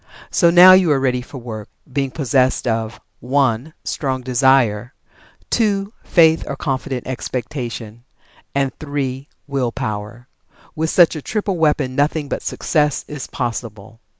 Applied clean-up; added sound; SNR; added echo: none; none; none; none.